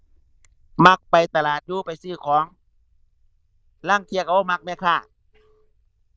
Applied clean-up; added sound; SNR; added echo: neural diffusion model UNIVERSE++.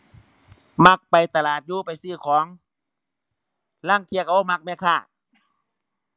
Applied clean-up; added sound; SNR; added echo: none; none; none; none.